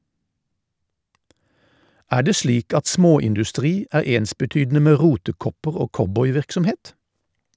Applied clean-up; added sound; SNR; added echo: none; none; none; none.